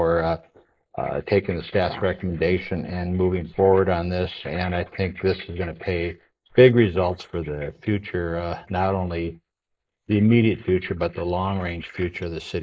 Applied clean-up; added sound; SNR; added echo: neural mask model Resemble Enhance denoiser.